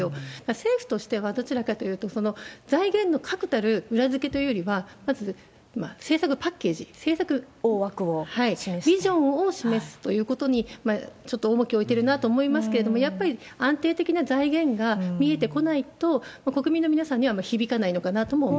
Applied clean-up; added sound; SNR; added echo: none; none; none; none.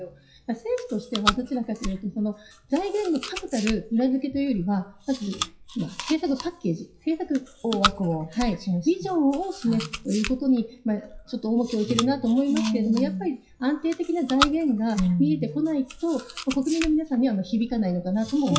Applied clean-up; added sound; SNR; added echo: classical method WPE with log-MMSE.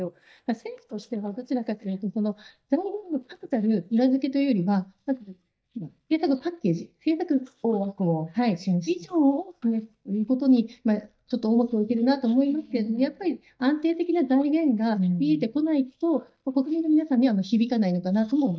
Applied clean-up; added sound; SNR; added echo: neural mask model DeepFilterNet 3.